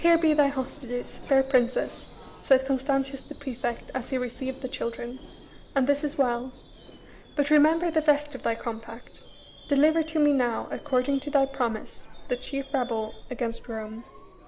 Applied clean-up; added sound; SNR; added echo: none; Screech / Subway, metro, underground; 16 dB; none.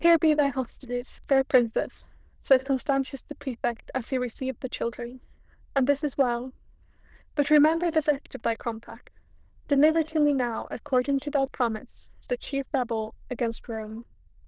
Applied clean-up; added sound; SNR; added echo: neural diffusion model UNIVERSE++.